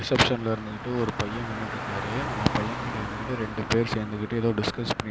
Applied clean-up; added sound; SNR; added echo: none; Car; 7 dB; none.